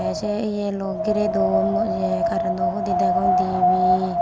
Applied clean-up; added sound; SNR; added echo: none; Wind; -3 dB; none.